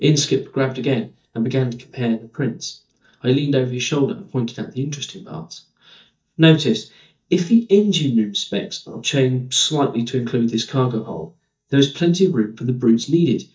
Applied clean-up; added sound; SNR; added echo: neural mask model DeepFilterNet 3.